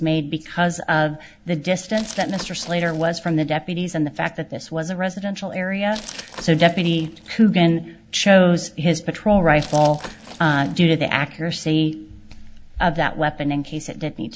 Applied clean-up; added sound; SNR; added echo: none; Glass; 20 dB; none.